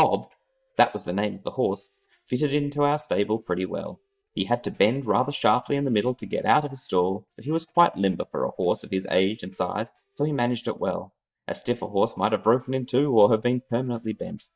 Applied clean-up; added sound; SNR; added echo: neural mask model DeepFilterNet 3.